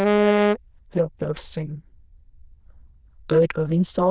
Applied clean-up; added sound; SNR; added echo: neural diffusion model UNIVERSE++.